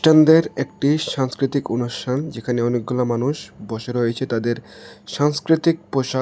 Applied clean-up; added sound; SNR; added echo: none; none; none; none.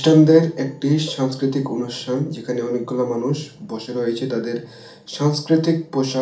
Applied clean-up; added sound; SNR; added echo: none; none; none; reverberation time 0.4 s.